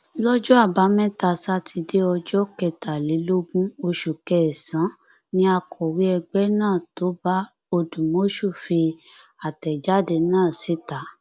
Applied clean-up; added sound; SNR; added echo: none; none; none; none.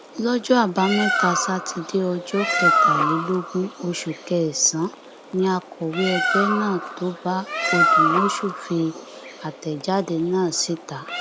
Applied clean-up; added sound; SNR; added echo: none; Bird; 1 dB; none.